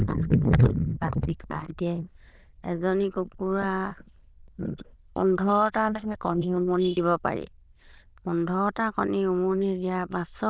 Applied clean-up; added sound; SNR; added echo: neural diffusion model UNIVERSE++.